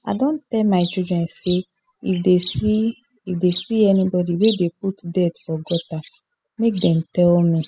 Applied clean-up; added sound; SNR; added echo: classical method spectral subtraction.